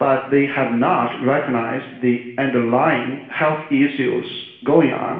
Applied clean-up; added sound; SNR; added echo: none; none; none; reverberation time 0.8 s.